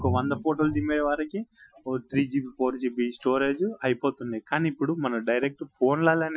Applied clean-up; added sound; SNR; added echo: classical method Wiener filter.